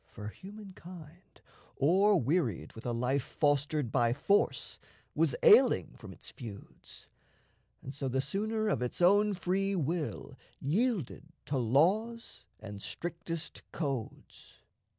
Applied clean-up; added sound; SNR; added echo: none; none; none; none.